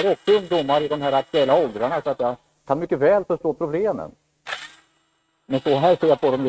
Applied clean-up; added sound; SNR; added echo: neural mask model RNNoise.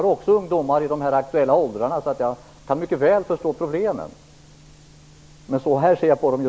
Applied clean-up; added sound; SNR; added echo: none; none; none; none.